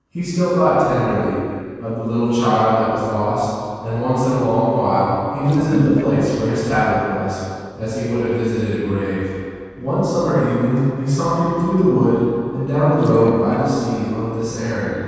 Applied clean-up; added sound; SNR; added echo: neural separator model SepFormer DNS4.